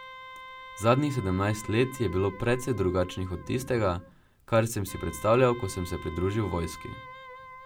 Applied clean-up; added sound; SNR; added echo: none; Wind instrument, woodwind instrument; 17 dB; none.